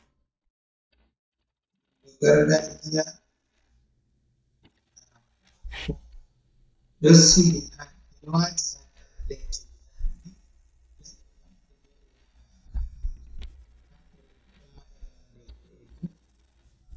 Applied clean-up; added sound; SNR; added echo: neural mask model DeepFilterNet 3.